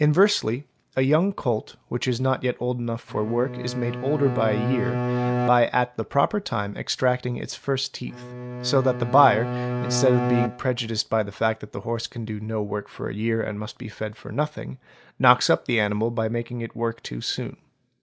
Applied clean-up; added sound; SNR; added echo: none; Bowed string instrument; 4 dB; none.